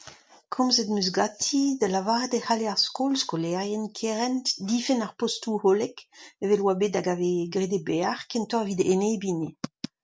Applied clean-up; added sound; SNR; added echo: none; none; none; none.